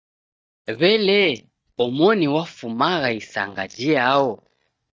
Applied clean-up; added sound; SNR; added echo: neural mask model DeepFilterNet 3.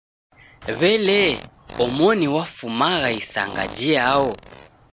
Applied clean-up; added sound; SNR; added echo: none; Fart; 15 dB; none.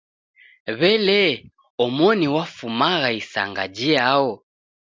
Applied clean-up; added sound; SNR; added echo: none; none; none; none.